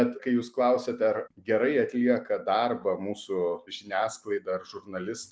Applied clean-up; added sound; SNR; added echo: none; none; none; none.